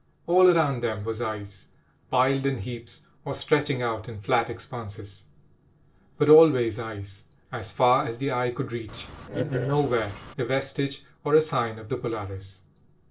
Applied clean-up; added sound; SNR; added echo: neural separator model SepFormer DNS4.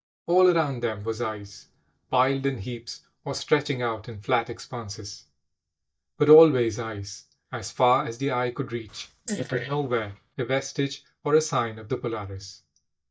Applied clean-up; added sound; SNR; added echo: neural mask model DeepFilterNet 3.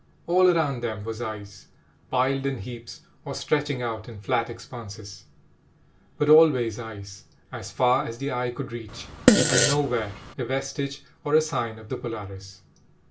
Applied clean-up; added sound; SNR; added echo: none; Fart; -4 dB; reverberation time 0.3 s.